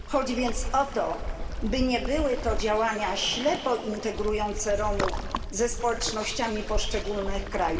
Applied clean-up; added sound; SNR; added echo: none; Waves, surf; 4 dB; reverberation time 2.0 s.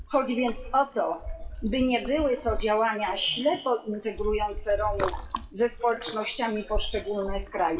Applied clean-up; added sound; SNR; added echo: classical method WPE with log-MMSE.